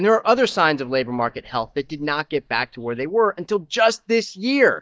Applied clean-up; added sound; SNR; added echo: neural mask model DeepFilterNet 3.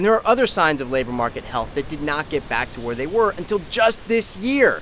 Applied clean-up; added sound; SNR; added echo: none; Ocean; 16 dB; none.